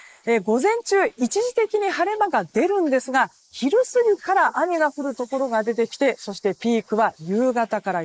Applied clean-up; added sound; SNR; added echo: neural mask model Resemble Enhance denoiser.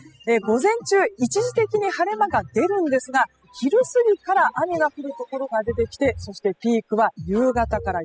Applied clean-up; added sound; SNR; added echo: classical method spectral subtraction.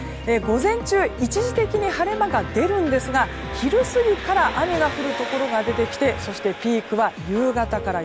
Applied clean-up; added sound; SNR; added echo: none; Engine; 15 dB; none.